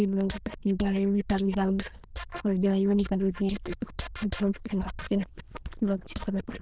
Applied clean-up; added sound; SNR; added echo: neural diffusion model UNIVERSE++.